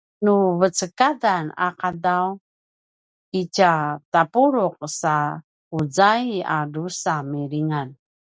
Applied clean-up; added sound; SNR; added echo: none; none; none; none.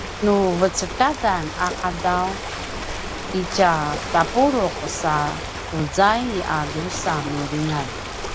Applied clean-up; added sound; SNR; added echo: none; Ocean; 7 dB; none.